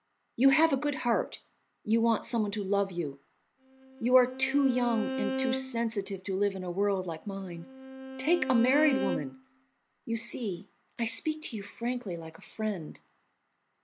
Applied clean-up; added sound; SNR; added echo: none; Bowed string instrument; 7 dB; none.